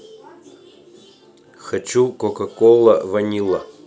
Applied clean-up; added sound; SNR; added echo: none; none; none; none.